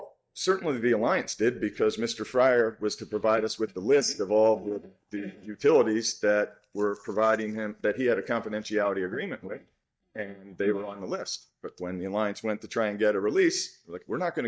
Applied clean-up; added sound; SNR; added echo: neural mask model DeepFilterNet 3.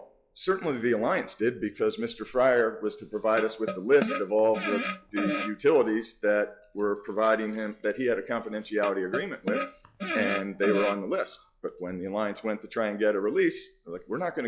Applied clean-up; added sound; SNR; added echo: classical method log-MMSE.